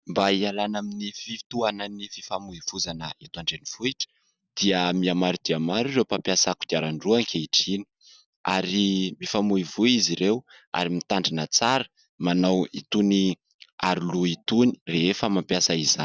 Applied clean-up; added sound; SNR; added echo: none; none; none; none.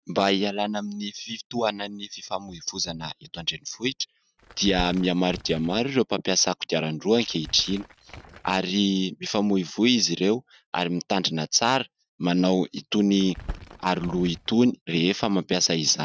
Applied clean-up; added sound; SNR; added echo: neural mask model RNNoise.